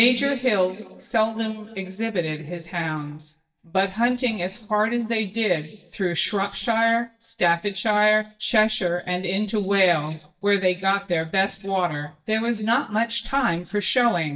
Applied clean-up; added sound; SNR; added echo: neural mask model DeepFilterNet 3.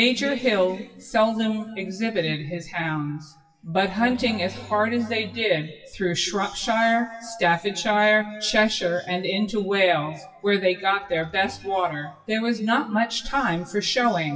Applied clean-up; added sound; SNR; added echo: classical method WPE with log-MMSE.